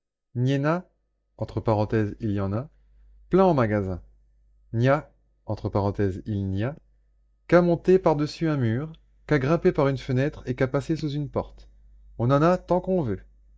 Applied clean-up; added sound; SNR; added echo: neural mask model DeepFilterNet 3.